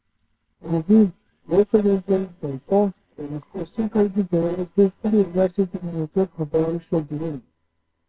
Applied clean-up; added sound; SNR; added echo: neural separator model SepFormer WHAMR!.